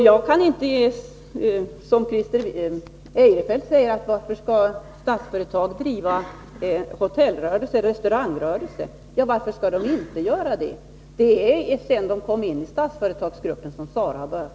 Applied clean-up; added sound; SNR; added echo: none; none; none; none.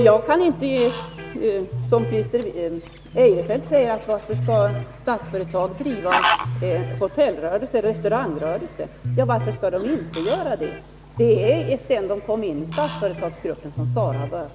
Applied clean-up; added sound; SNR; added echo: none; Fowl + Electric guitar; 7 dB; none.